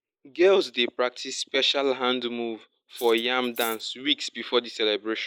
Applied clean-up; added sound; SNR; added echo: neural mask model Resemble Enhance denoiser.